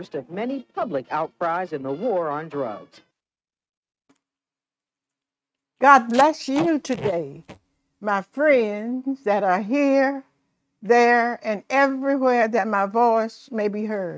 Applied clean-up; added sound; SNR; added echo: neural mask model RNNoise.